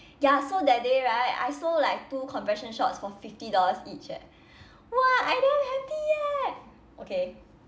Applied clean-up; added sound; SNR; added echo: none; none; none; none.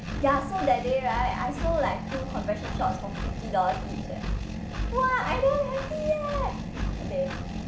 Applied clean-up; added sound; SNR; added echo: none; Engine; 4 dB; reverberation time 0.4 s.